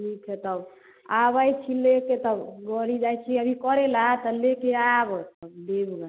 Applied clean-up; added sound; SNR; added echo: none; none; none; none.